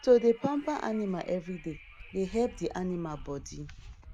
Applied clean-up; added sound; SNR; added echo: none; Wind; 18 dB; none.